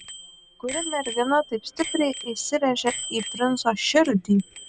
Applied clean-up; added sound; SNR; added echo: none; Bicycle bell; 11 dB; none.